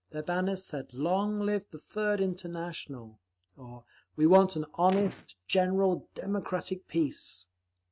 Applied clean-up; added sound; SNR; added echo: neural mask model RNNoise.